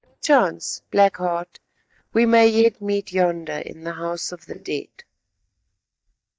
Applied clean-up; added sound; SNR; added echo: neural mask model DeepFilterNet 3.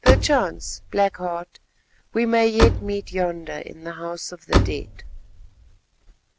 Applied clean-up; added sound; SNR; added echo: none; Slam; -1 dB; none.